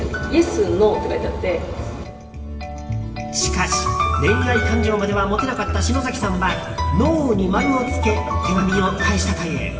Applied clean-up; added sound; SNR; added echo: none; none; none; reverberation time 2.3 s.